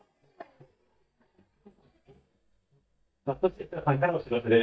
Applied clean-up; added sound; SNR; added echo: neural mask model DeepFilterNet 3.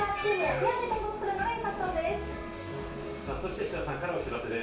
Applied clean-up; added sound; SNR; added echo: none; Wind instrument, woodwind instrument; 16 dB; reverberation time 0.3 s.